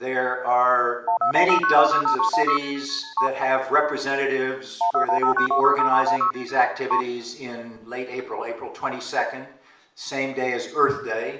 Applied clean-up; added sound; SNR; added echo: none; Telephone; -2 dB; reverberation time 0.6 s.